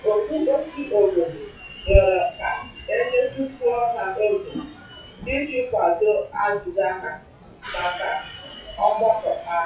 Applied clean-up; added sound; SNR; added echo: classical method WPE with log-MMSE.